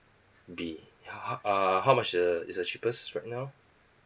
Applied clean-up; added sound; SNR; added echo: none; none; none; none.